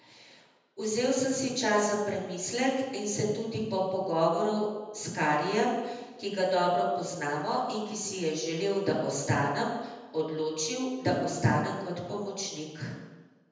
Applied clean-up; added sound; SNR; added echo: none; none; none; reverberation time 1.0 s.